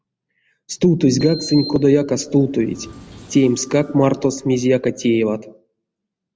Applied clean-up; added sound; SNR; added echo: none; Sliding door; 19 dB; none.